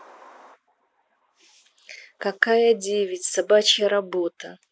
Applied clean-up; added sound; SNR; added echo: none; none; none; none.